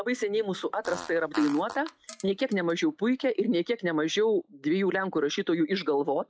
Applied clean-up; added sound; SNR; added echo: classical method log-MMSE.